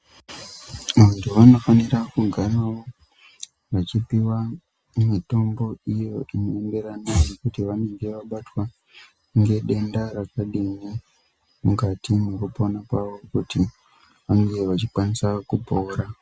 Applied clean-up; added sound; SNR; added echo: none; none; none; none.